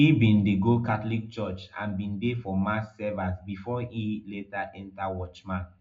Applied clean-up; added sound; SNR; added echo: none; none; none; reverberation time 0.3 s.